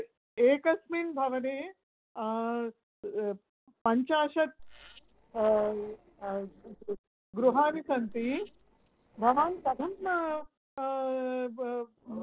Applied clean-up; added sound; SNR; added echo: neural separator model SepFormer DNS4.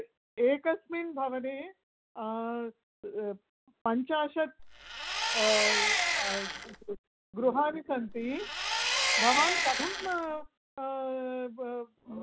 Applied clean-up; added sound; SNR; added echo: none; Engine; -3 dB; none.